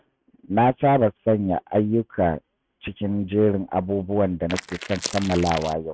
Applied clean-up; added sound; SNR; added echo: neural mask model RNNoise.